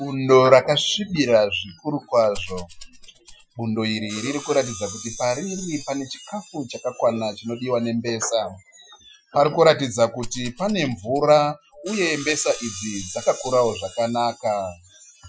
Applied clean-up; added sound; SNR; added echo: classical method Wiener filter.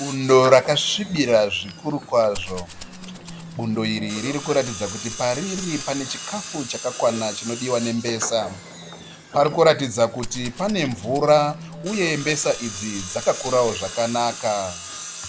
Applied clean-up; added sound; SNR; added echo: none; Tools + Rattle (instrument); 12 dB; none.